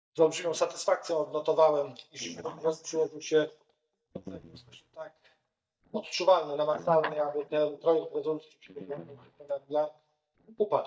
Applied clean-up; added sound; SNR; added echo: neural mask model DeepFilterNet 3.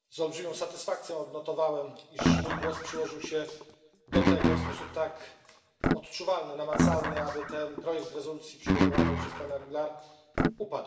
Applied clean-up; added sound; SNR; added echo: none; Guitar; -5 dB; reverberation time 1.0 s.